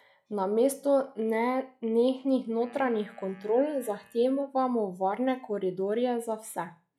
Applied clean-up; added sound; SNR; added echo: classical method log-MMSE.